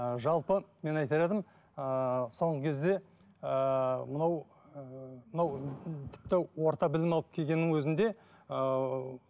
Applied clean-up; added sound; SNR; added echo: none; none; none; none.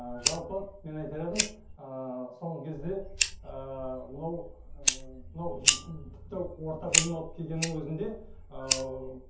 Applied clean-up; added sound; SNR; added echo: none; Fire; -4 dB; reverberation time 0.5 s.